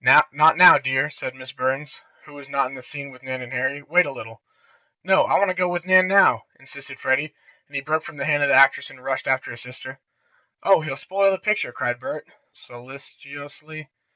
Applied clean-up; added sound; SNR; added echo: none; none; none; none.